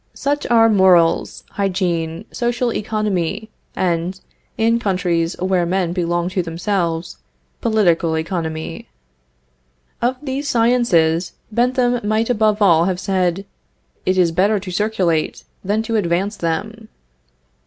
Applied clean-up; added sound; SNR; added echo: none; none; none; none.